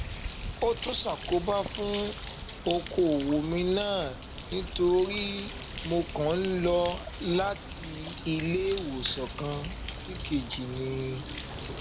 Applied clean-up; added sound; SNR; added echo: none; Bird; 9 dB; none.